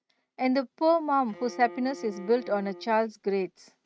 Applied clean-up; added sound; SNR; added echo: neural mask model RNNoise.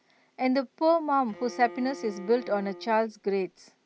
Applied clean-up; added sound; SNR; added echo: none; Bowed string instrument; 17 dB; none.